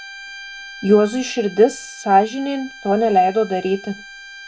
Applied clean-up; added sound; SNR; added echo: none; Bowed string instrument; 18 dB; none.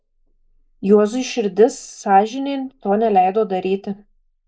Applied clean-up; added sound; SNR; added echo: neural mask model Resemble Enhance denoiser.